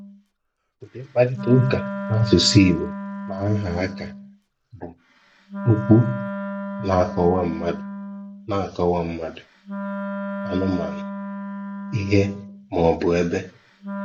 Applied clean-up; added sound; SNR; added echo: none; Wind instrument, woodwind instrument; 9 dB; none.